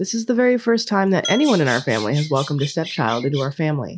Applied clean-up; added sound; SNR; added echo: none; Bird vocalization, bird call, bird song + Glass; 13 dB; none.